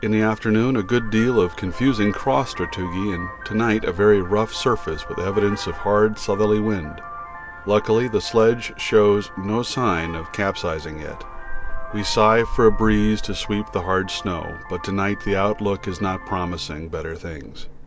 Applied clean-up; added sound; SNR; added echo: none; Vehicle horn, car horn, honking; 10 dB; none.